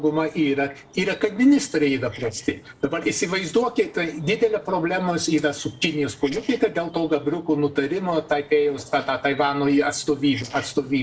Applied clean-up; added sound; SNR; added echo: neural separator model SepFormer DNS4.